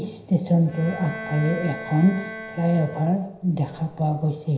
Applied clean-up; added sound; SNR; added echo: none; Bowed string instrument; 14 dB; reverberation time 0.9 s.